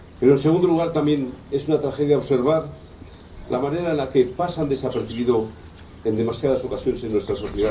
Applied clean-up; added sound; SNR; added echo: none; Bird vocalization, bird call, bird song; 18 dB; reverberation time 0.5 s.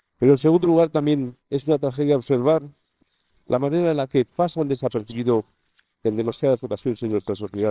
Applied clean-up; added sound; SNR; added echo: neural separator model SepFormer WHAMR!.